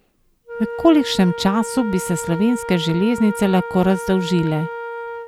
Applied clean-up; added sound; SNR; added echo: none; Wind instrument, woodwind instrument; 10 dB; none.